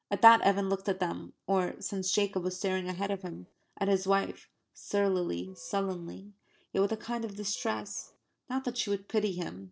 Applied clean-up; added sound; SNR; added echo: neural separator model SepFormer DNS4.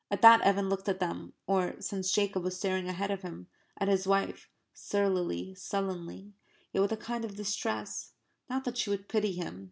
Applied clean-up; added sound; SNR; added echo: none; none; none; none.